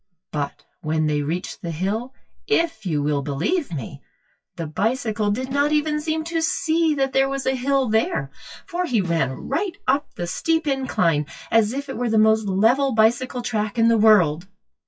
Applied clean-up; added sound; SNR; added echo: classical method WPE with log-MMSE.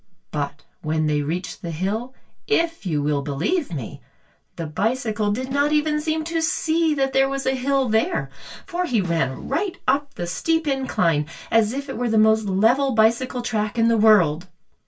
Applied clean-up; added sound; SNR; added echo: none; Snare drum; 18 dB; reverberation time 0.2 s.